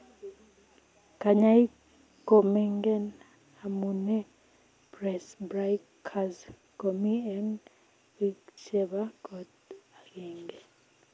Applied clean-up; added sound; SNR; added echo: none; none; none; none.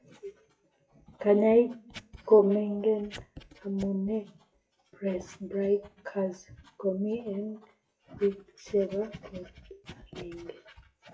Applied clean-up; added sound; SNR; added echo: classical method WPE with log-MMSE.